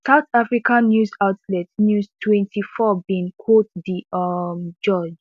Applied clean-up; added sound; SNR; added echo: none; none; none; none.